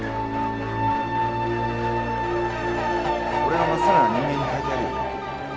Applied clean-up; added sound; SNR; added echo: none; Fowl; 6 dB; none.